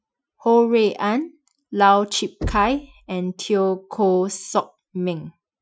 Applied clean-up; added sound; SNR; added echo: classical method Wiener filter.